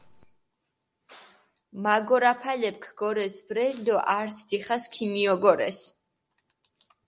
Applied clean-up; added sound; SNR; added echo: none; none; none; none.